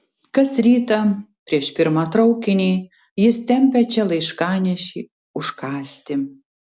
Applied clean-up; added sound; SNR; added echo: none; none; none; none.